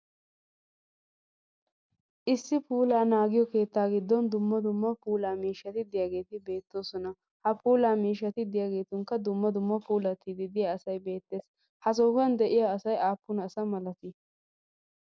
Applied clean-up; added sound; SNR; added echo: none; none; none; none.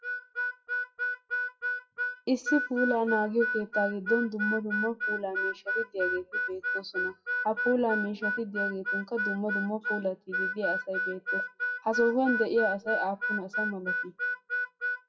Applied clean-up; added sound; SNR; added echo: classical method WPE with log-MMSE.